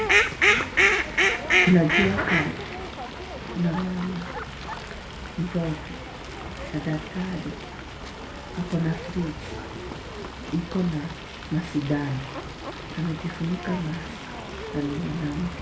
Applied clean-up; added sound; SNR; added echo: none; Fowl; -1 dB; reverberation time 0.4 s.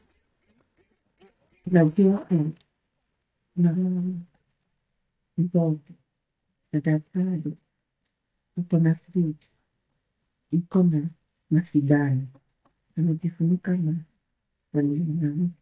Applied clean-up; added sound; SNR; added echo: neural mask model DeepFilterNet 3.